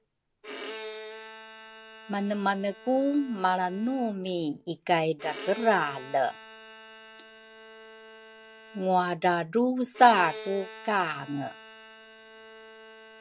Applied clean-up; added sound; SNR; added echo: none; Bowed string instrument; 16 dB; none.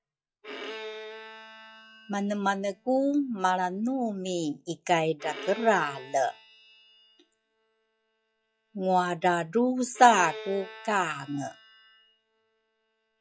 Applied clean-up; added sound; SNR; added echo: classical method log-MMSE.